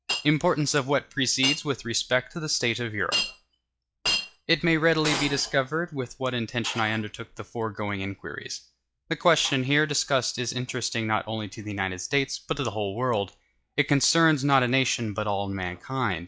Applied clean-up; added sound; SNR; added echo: classical method log-MMSE.